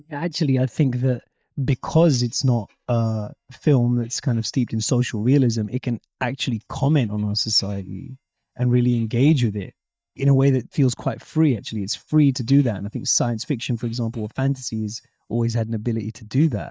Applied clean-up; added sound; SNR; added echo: neural mask model DeepFilterNet 3.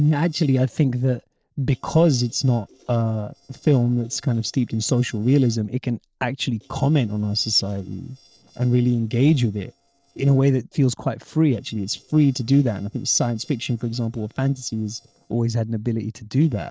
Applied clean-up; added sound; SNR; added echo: neural separator model SepFormer DNS4.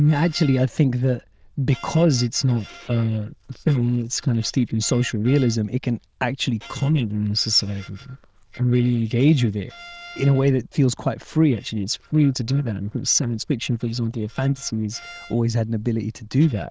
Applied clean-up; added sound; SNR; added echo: neural diffusion model UNIVERSE++.